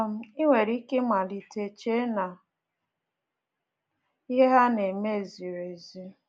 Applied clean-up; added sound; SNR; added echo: none; none; none; none.